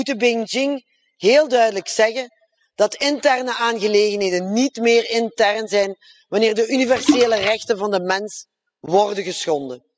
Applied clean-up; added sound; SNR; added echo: classical method spectral subtraction.